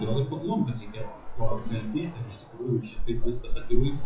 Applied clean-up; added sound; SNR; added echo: classical method WPE with log-MMSE.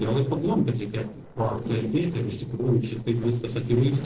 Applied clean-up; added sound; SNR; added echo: neural separator model SepFormer DNS4.